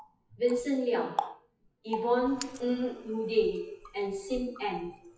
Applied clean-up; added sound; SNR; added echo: classical method WPE with log-MMSE.